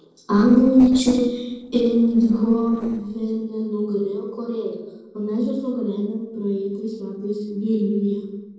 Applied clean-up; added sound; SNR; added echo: neural separator model SepFormer DNS4.